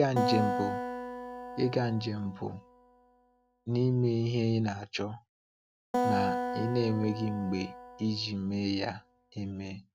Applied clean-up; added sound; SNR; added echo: none; Acoustic guitar; 4 dB; none.